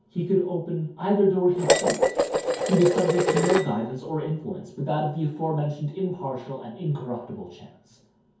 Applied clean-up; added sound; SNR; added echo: none; Dishes, pots, and pans; -2 dB; reverberation time 0.6 s.